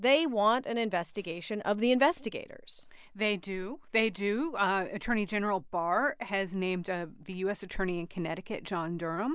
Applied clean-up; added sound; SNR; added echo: none; none; none; none.